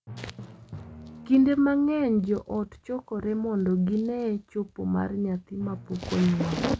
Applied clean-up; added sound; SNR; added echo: none; Drum; 19 dB; none.